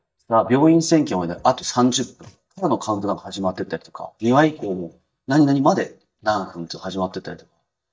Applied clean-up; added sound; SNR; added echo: neural mask model DeepFilterNet 3.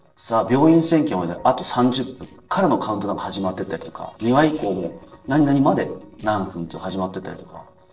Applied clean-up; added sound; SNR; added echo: neural separator model SepFormer DNS4.